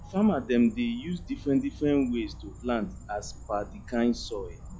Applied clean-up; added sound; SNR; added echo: classical method log-MMSE.